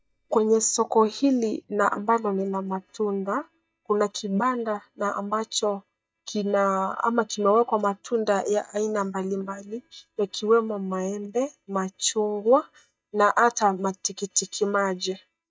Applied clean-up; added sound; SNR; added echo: neural mask model DeepFilterNet 3.